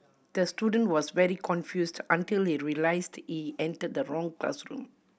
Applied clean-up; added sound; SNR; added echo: none; none; none; none.